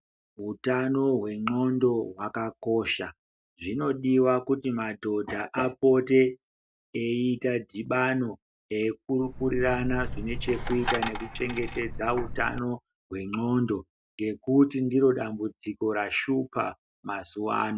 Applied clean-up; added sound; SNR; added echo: none; Coin (dropping); 5 dB; none.